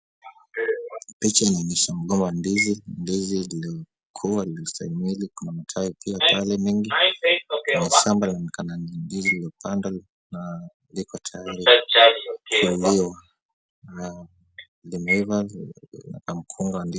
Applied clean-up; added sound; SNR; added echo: none; none; none; none.